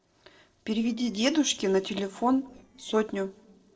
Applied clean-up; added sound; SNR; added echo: neural separator model SepFormer DNS4.